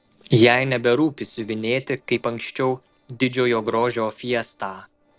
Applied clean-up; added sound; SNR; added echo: neural separator model SepFormer DNS4.